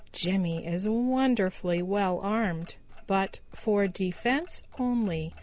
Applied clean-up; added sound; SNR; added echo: none; Clock; 17 dB; none.